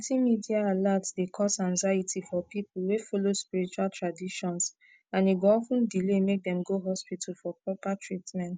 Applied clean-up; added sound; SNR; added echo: none; none; none; none.